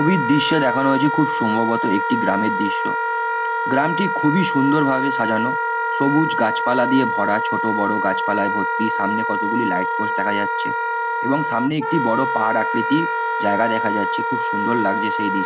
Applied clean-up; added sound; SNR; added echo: none; Wind instrument, woodwind instrument; 0 dB; none.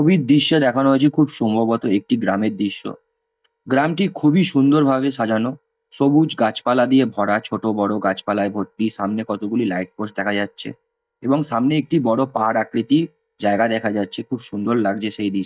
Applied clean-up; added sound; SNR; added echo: neural mask model DeepFilterNet 3.